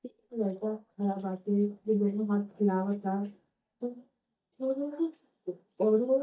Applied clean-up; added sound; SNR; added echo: neural mask model DeepFilterNet 3.